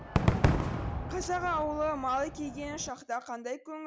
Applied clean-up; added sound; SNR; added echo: none; Crowd / Cheering / Fireworks; -2 dB; none.